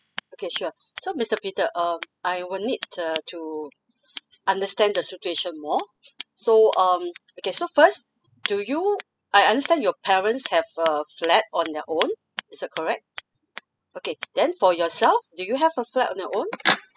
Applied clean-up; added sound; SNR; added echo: classical method spectral subtraction.